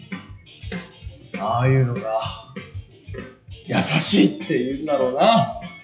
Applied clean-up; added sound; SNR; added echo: classical method WPE with log-MMSE.